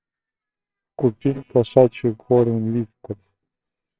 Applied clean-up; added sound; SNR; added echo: neural separator model SepFormer WHAMR!.